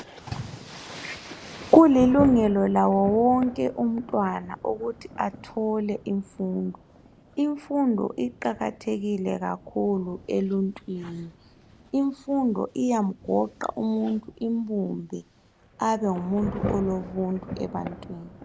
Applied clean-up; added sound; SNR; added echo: none; Thunder / Rain; 15 dB; none.